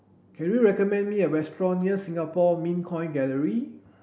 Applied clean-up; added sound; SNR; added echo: none; none; none; none.